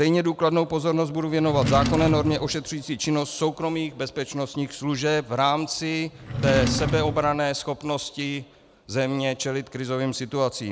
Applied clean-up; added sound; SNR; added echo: none; Drawer open or close; 3 dB; none.